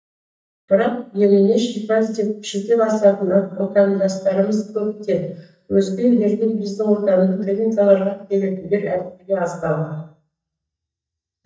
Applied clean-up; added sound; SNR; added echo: neural mask model DeepFilterNet 3.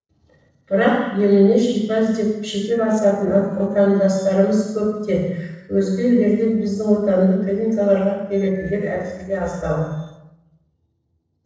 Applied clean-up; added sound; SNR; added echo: neural separator model SepFormer DNS4.